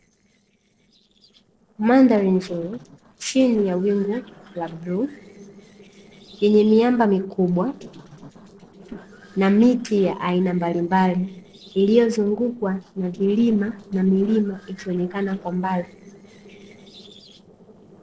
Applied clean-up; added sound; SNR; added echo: neural separator model SepFormer DNS4.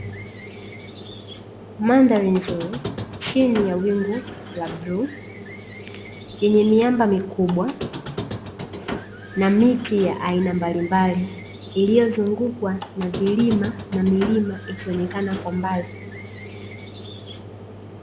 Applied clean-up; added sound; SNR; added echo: none; Squeak; 12 dB; none.